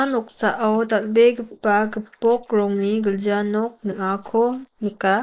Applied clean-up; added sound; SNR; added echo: neural mask model Resemble Enhance denoiser.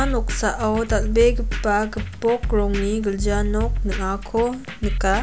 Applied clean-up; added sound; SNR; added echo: none; Drum kit; 2 dB; none.